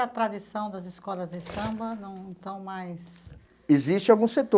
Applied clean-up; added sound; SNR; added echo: none; Cutlery, silverware; 17 dB; none.